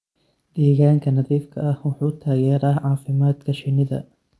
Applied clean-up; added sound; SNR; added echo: none; none; none; none.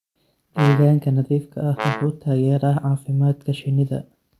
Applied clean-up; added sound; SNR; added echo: none; Brass instrument; 10 dB; none.